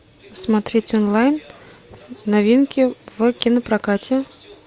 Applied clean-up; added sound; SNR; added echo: none; none; none; none.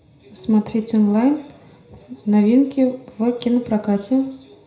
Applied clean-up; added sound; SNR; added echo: none; none; none; reverberation time 0.5 s.